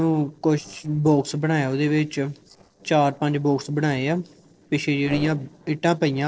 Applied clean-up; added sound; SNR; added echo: neural separator model SepFormer DNS4.